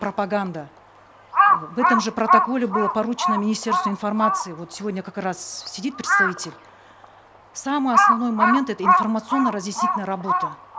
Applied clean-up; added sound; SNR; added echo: none; Crow; -3 dB; none.